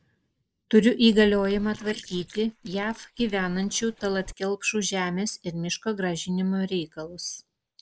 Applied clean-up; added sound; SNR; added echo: neural mask model Resemble Enhance denoiser.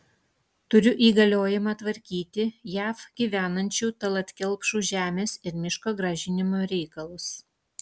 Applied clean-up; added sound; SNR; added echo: none; none; none; none.